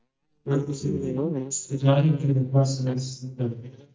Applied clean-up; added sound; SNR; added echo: neural mask model DeepFilterNet 3.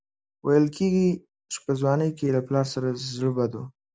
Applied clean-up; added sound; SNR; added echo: none; none; none; none.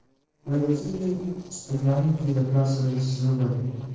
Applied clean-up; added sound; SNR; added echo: neural separator model SepFormer DNS4.